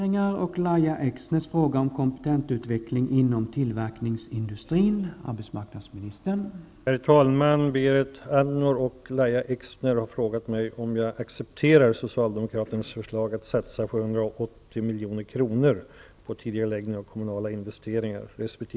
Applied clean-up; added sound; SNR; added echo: none; none; none; none.